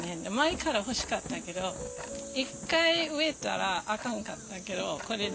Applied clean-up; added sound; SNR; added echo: none; Thunder / Rain + Tick-tock; 14 dB; none.